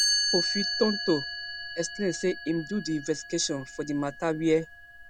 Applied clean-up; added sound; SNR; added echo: none; Chime; 4 dB; none.